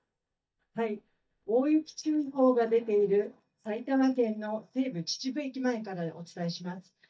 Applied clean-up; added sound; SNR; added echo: neural mask model DeepFilterNet 3.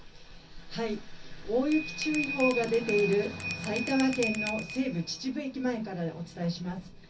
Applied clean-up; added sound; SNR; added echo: none; Bell; 8 dB; reverberation time 0.3 s.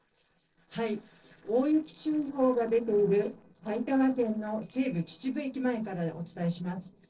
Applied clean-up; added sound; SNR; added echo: neural separator model SepFormer DNS4.